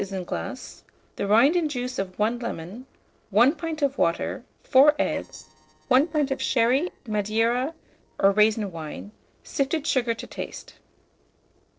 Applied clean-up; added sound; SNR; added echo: neural separator model SepFormer DNS4.